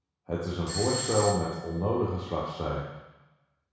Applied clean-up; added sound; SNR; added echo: none; Doorbell; 7 dB; reverberation time 1.1 s.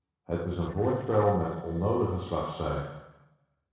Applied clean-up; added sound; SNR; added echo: neural separator model SepFormer DNS4.